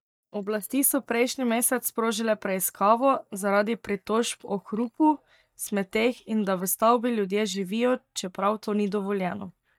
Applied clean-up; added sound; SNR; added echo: neural mask model DeepFilterNet 3.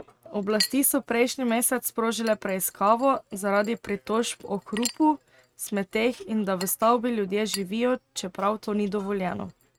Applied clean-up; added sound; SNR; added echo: neural mask model RNNoise.